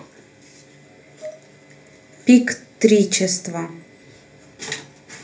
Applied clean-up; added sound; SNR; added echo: none; none; none; reverberation time 0.3 s.